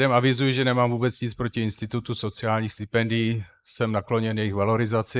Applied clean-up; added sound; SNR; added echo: neural mask model Resemble Enhance denoiser.